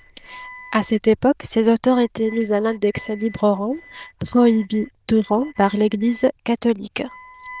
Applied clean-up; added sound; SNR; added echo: neural diffusion model UNIVERSE++.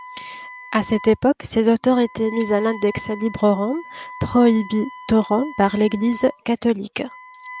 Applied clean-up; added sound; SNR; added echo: none; Wind instrument, woodwind instrument; 18 dB; none.